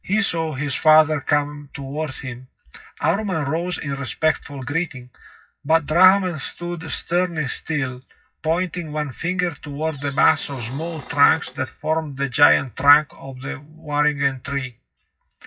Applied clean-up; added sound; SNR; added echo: classical method WPE with log-MMSE.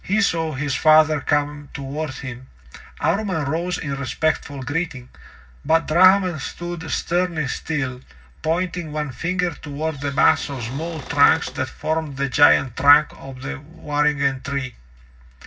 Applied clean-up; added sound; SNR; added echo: none; Cupboard open or close / Door; 17 dB; reverberation time 0.4 s.